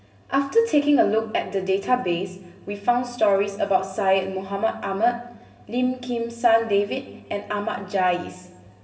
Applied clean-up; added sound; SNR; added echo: none; none; none; reverberation time 1.1 s.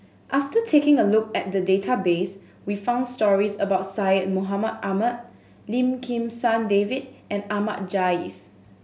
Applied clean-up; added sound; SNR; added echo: none; none; none; none.